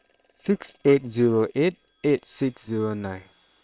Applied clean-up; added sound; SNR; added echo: neural separator model SepFormer WHAM!.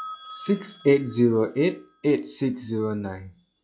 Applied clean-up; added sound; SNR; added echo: classical method log-MMSE.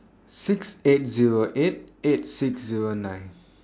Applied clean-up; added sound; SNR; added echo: none; none; none; none.